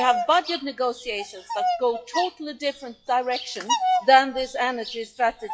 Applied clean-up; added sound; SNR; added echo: classical method log-MMSE.